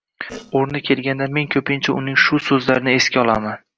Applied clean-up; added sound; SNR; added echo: neural separator model SepFormer DNS4.